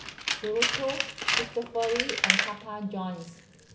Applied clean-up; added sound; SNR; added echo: none; Tools; -2 dB; none.